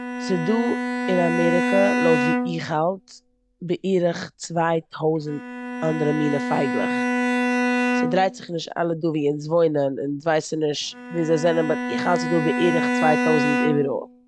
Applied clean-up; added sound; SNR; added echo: none; Bowed string instrument; 2 dB; none.